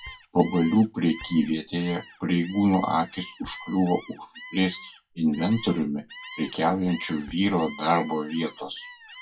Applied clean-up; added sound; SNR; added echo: classical method WPE with log-MMSE.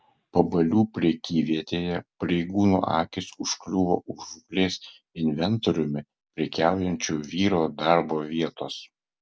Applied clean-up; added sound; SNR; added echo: none; none; none; none.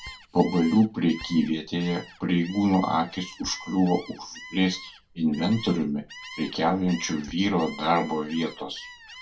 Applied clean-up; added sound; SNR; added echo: none; Gull, seagull; 18 dB; reverberation time 0.2 s.